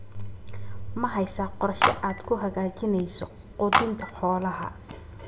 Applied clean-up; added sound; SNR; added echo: none; Telephone; 2 dB; reverberation time 0.8 s.